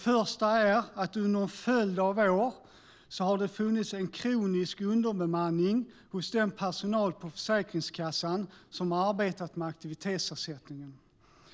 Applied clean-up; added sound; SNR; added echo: none; none; none; none.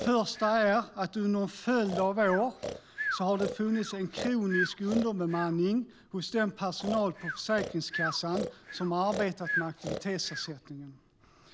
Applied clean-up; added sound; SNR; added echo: none; Breathing; 9 dB; none.